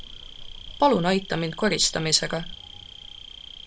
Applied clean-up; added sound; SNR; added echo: none; Insect; 13 dB; none.